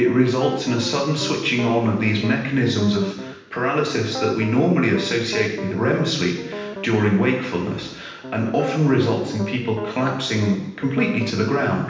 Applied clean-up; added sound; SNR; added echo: none; Piano; 11 dB; reverberation time 0.9 s.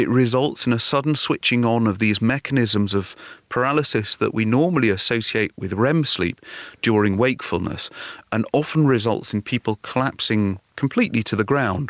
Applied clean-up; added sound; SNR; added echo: none; none; none; none.